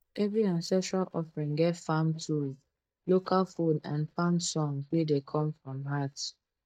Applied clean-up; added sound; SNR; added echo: neural mask model DeepFilterNet 3.